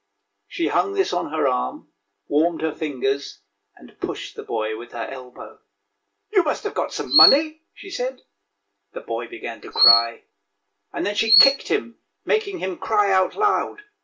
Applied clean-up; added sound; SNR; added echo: none; Chirp, tweet; -2 dB; reverberation time 0.2 s.